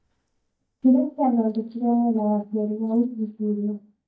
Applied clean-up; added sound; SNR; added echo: neural mask model DeepFilterNet 3.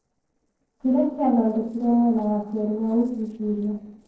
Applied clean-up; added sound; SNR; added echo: neural separator model SepFormer DNS4.